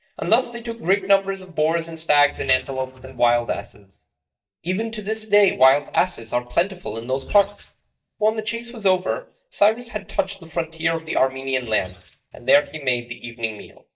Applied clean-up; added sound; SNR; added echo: neural mask model DeepFilterNet 3.